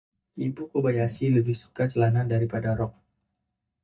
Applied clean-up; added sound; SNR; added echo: neural mask model DeepFilterNet 3.